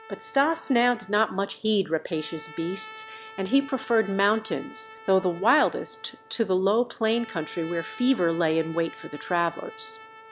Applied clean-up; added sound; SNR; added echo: none; Trumpet; 20 dB; none.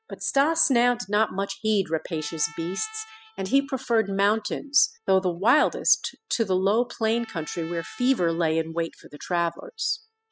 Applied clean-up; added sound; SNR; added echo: classical method spectral subtraction.